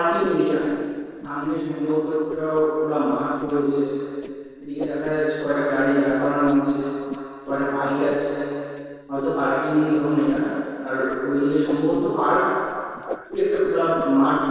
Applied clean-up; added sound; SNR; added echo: neural separator model SepFormer DNS4.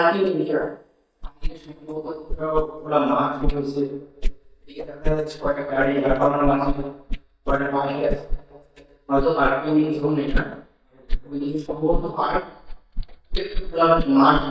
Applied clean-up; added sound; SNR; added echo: neural mask model DeepFilterNet 3.